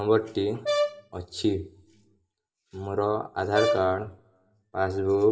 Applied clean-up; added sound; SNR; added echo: none; Brass instrument; 4 dB; reverberation time 0.4 s.